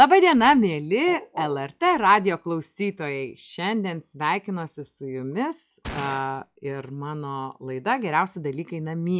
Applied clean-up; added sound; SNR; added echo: classical method log-MMSE.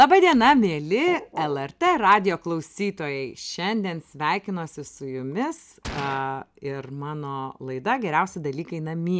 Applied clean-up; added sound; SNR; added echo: none; Glass + Gunshot, gunfire; 15 dB; none.